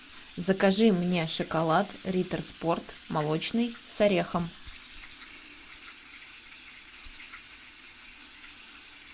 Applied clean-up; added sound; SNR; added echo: none; none; none; none.